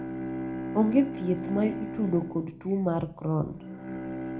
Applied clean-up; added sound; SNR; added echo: none; Bowed string instrument; 7 dB; reverberation time 0.2 s.